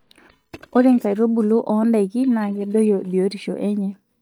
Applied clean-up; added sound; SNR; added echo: neural mask model DeepFilterNet 3.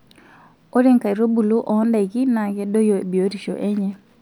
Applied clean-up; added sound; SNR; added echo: none; none; none; none.